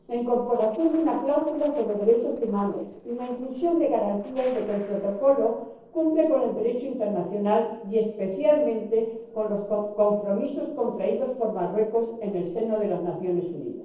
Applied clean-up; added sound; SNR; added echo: neural separator model SepFormer DNS4.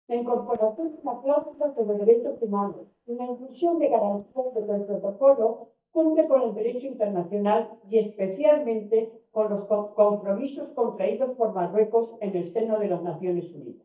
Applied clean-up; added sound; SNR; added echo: neural mask model DeepFilterNet 3.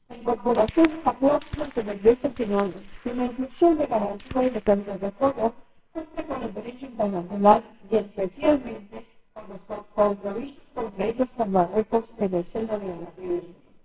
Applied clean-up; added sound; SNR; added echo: neural separator model SepFormer WHAMR!.